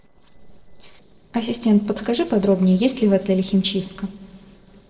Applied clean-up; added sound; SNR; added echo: neural separator model SepFormer DNS4.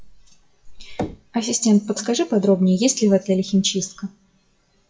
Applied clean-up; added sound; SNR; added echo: classical method WPE with log-MMSE.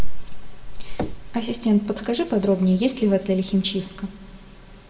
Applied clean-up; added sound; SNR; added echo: none; Knock / Wood; 18 dB; reverberation time 1.1 s.